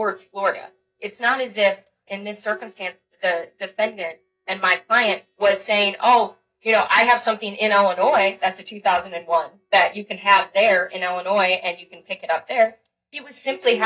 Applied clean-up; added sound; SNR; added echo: neural mask model DeepFilterNet 3.